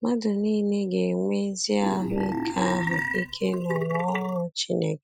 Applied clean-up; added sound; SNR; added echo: classical method Wiener filter.